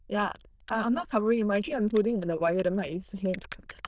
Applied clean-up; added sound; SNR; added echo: neural diffusion model UNIVERSE++.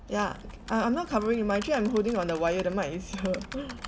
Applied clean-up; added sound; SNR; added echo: none; Typing; 16 dB; none.